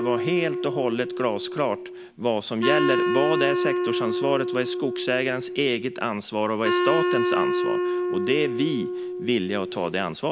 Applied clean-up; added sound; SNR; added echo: none; Wind instrument, woodwind instrument; 0 dB; none.